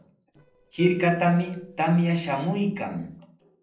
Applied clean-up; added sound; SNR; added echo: neural separator model SepFormer DNS4.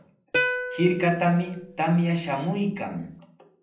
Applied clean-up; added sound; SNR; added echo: none; Plucked string instrument; 7 dB; reverberation time 0.6 s.